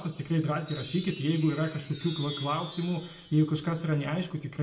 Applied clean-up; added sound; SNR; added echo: none; Chime; 17 dB; reverberation time 0.5 s.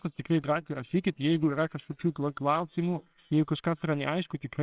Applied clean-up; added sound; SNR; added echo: neural separator model SepFormer WHAMR!.